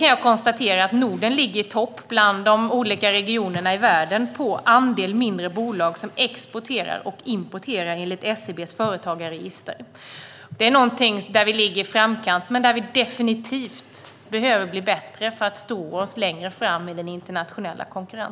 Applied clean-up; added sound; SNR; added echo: none; none; none; none.